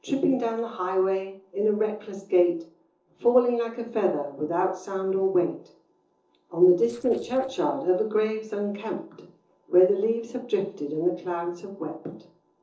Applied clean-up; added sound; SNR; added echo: neural separator model SepFormer DNS4.